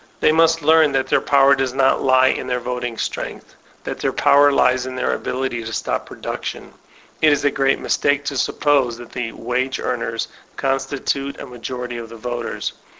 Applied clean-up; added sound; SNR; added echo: none; none; none; none.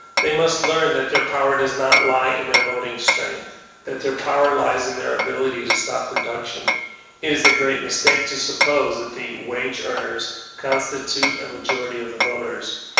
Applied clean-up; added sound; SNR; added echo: none; Hammer; 2 dB; reverberation time 1.1 s.